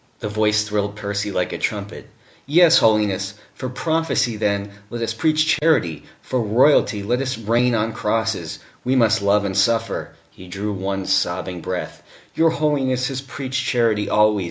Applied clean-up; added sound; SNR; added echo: none; none; none; none.